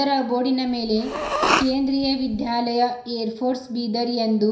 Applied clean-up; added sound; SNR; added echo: none; Respiratory sounds; 3 dB; reverberation time 0.5 s.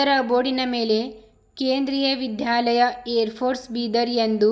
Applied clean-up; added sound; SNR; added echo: none; none; none; none.